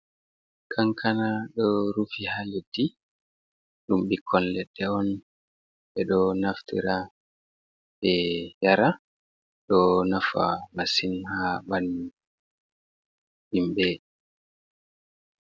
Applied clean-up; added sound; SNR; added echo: none; none; none; none.